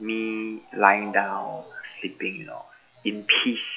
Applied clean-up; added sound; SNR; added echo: classical method log-MMSE.